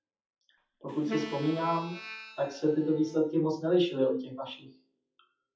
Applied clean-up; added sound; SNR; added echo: classical method WPE with log-MMSE.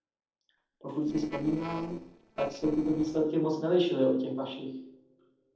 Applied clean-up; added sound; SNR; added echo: neural separator model SepFormer DNS4.